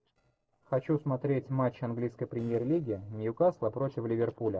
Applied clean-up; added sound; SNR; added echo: neural separator model SepFormer DNS4.